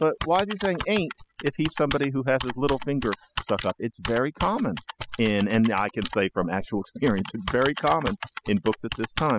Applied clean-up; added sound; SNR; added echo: classical method spectral subtraction.